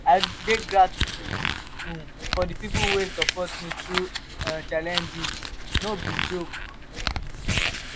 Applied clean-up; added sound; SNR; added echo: none; Crumpling, crinkling; 1 dB; none.